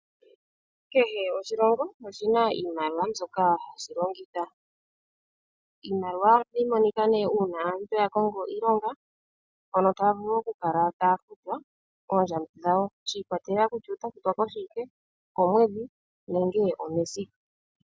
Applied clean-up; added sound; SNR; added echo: none; none; none; none.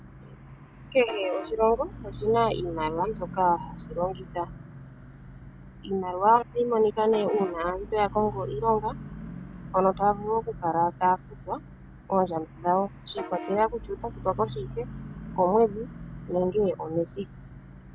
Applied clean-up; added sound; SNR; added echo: none; Bus / Vehicle horn, car horn, honking; 13 dB; none.